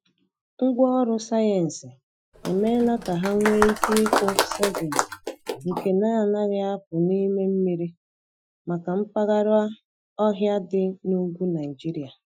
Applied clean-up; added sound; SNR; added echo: classical method Wiener filter.